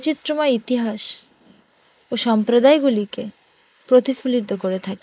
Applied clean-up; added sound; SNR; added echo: neural mask model Resemble Enhance denoiser.